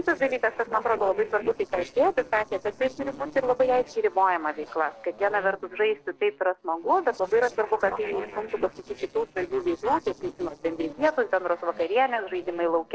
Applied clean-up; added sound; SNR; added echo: neural separator model SepFormer DNS4.